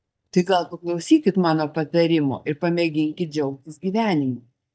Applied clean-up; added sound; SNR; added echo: neural mask model DeepFilterNet 3.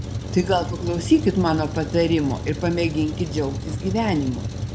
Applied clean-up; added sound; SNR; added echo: none; Truck; 6 dB; reverberation time 1.0 s.